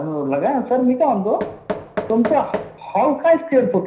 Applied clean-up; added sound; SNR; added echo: none; Knock; 12 dB; reverberation time 0.5 s.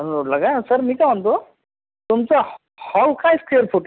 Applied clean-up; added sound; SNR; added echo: none; none; none; none.